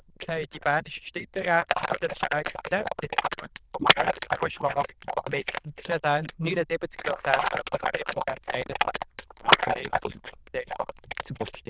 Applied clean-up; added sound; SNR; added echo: neural diffusion model UNIVERSE++.